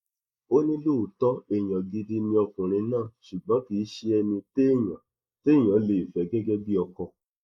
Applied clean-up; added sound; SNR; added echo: neural mask model Resemble Enhance denoiser.